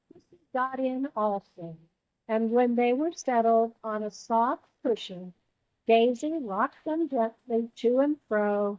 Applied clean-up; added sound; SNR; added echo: neural mask model DeepFilterNet 3.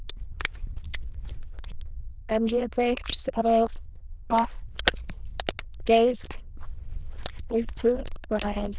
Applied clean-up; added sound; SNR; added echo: neural diffusion model UNIVERSE++.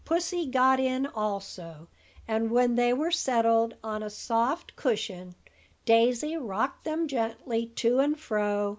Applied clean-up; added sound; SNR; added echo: none; none; none; none.